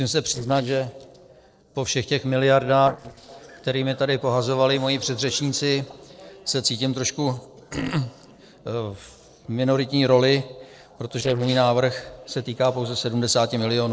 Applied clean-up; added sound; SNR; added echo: neural separator model SepFormer DNS4.